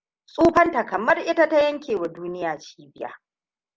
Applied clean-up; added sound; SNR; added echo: none; none; none; none.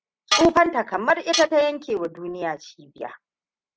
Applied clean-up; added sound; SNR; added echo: neural mask model RNNoise.